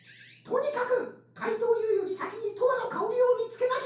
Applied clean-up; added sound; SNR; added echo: none; none; none; reverberation time 0.6 s.